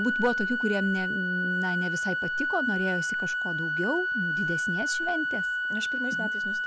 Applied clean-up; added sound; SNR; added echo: none; Organ; -3 dB; none.